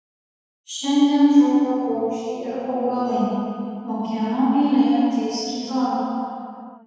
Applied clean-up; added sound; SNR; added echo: none; none; none; reverberation time 2.1 s.